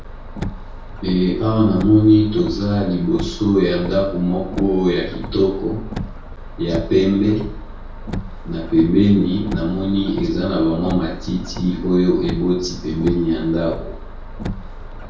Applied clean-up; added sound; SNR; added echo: none; Car; 10 dB; reverberation time 0.6 s.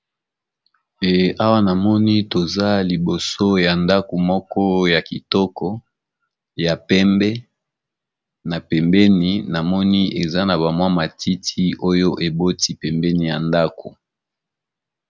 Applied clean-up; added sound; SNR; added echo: none; none; none; none.